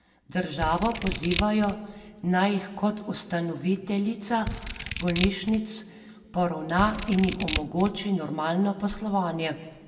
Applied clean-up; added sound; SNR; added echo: none; Scissors; 5 dB; reverberation time 1.3 s.